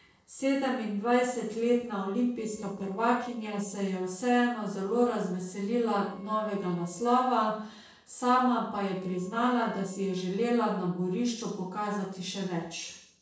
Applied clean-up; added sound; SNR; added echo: neural separator model SepFormer DNS4.